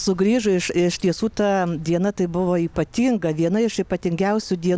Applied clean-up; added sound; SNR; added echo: none; none; none; none.